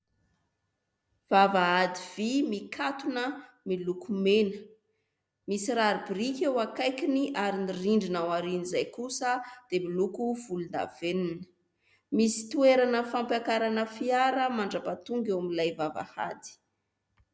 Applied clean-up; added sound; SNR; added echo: none; none; none; none.